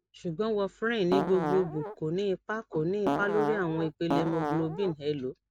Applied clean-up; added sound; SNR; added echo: none; Fart; 2 dB; none.